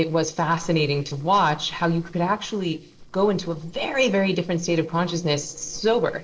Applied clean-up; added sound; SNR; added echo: neural separator model SepFormer DNS4.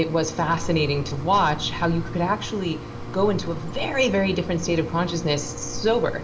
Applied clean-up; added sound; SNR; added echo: none; Mechanisms; 8 dB; reverberation time 0.7 s.